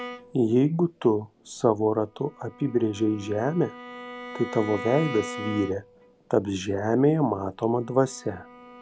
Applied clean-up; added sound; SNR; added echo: none; Bowed string instrument; 15 dB; none.